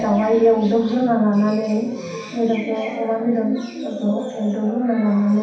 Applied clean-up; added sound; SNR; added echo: none; none; none; reverberation time 0.6 s.